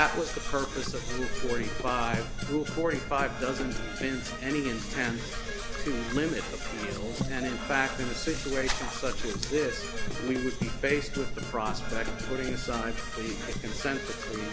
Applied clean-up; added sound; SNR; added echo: none; Brass instrument / Percussion; 6 dB; none.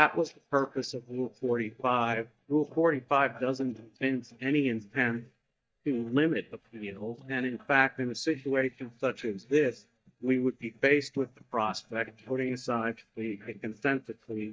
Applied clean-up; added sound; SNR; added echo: neural mask model DeepFilterNet 3.